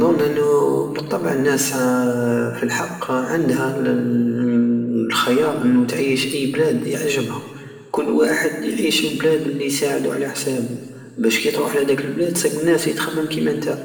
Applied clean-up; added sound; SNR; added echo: none; none; none; reverberation time 1.5 s.